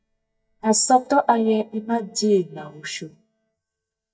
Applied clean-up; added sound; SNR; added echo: neural mask model DeepFilterNet 3.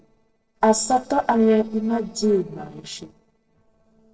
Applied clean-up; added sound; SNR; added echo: neural separator model SepFormer DNS4.